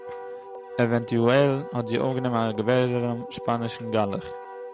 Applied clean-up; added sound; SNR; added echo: none; Wind instrument, woodwind instrument; 13 dB; none.